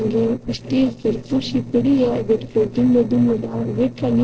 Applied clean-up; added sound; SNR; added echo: neural separator model SepFormer DNS4.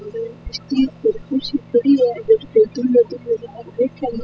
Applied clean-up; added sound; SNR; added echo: classical method spectral subtraction.